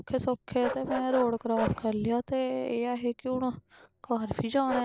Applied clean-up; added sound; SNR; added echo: none; Bark; 11 dB; none.